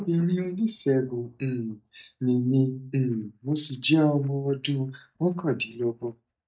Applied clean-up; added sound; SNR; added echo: neural mask model DeepFilterNet 3.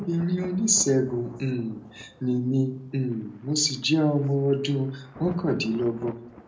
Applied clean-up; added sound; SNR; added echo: none; Thunder; 19 dB; reverberation time 0.5 s.